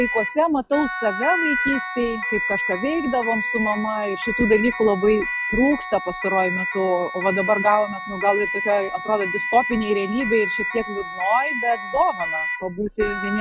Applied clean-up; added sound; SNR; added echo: classical method log-MMSE.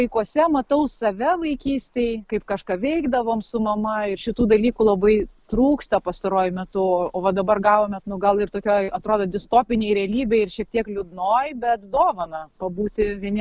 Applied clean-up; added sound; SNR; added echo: none; none; none; none.